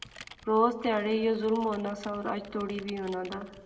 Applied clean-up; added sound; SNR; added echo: none; Computer keyboard; 20 dB; reverberation time 1.1 s.